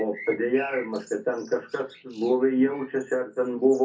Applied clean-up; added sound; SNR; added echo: none; Bird; 20 dB; reverberation time 0.3 s.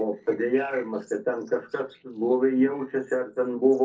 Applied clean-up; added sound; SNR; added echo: neural separator model SepFormer DNS4.